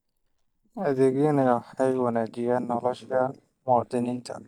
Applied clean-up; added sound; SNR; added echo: neural mask model DeepFilterNet 3.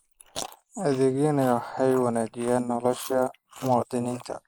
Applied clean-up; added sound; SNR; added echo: neural mask model Resemble Enhance denoiser.